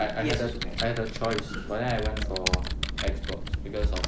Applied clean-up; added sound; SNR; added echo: none; Computer keyboard; -1 dB; none.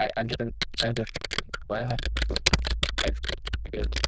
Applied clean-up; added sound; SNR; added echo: neural diffusion model UNIVERSE++.